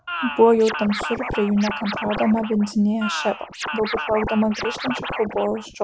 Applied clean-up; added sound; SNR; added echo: none; Scratching (performance technique); 8 dB; none.